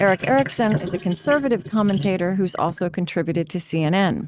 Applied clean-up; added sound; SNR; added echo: neural mask model RNNoise.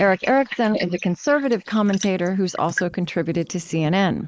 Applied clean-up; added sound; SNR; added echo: neural mask model Resemble Enhance denoiser.